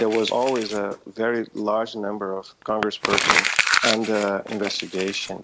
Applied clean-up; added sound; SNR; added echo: none; Crumpling, crinkling; 2 dB; none.